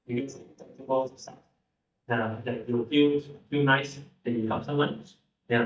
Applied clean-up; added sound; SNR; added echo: neural mask model DeepFilterNet 3.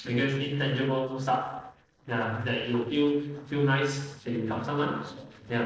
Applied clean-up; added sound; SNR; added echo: neural separator model SepFormer DNS4.